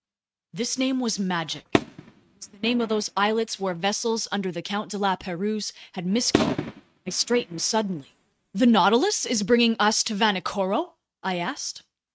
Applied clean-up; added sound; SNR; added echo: neural mask model RNNoise.